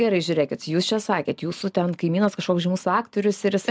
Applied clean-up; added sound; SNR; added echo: none; none; none; none.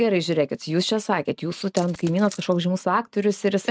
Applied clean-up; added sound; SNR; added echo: neural mask model RNNoise.